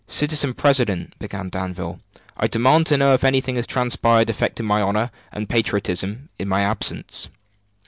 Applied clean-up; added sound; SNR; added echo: none; none; none; none.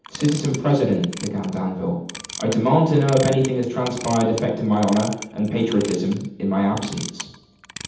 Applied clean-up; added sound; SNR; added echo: none; Clock; 16 dB; reverberation time 0.8 s.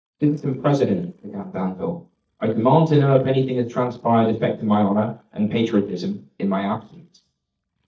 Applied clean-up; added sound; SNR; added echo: neural mask model DeepFilterNet 3.